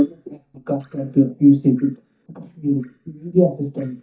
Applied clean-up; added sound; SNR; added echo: neural mask model DeepFilterNet 3.